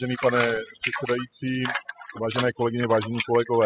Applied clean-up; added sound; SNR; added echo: classical method spectral subtraction.